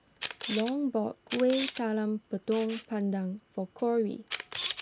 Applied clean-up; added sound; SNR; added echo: none; Camera; 10 dB; none.